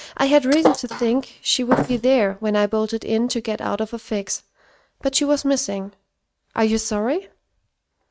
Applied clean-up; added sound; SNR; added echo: neural mask model RNNoise.